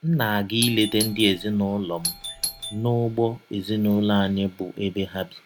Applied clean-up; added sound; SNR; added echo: none; Doorbell; 9 dB; none.